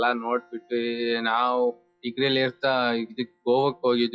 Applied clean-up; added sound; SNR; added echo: classical method WPE with log-MMSE.